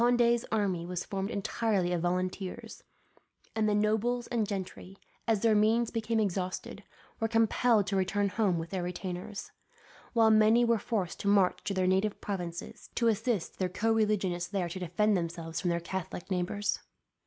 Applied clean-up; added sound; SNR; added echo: none; none; none; none.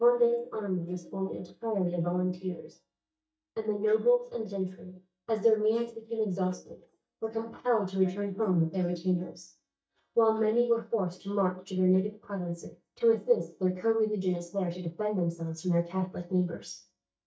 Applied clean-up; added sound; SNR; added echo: neural mask model DeepFilterNet 3.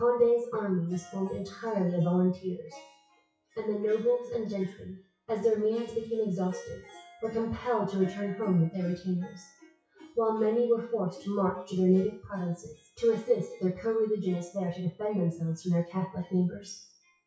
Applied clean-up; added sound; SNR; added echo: classical method WPE with log-MMSE.